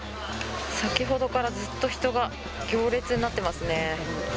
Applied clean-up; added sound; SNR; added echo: none; Musical instrument; 14 dB; none.